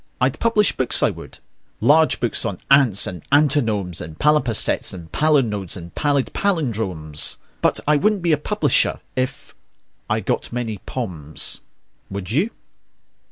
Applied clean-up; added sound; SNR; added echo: none; none; none; none.